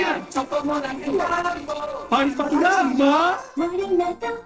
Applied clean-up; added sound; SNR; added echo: neural separator model SepFormer DNS4.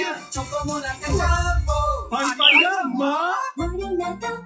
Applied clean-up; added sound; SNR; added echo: classical method WPE with log-MMSE.